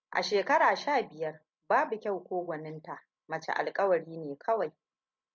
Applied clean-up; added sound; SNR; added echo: none; none; none; none.